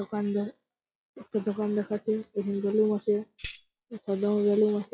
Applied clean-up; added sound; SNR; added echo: classical method log-MMSE.